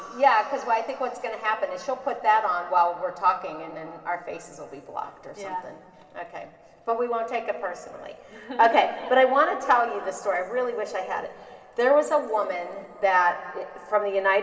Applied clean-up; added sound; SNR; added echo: none; none; none; reverberation time 2.4 s.